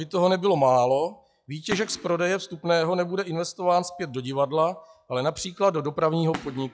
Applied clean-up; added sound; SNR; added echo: classical method log-MMSE.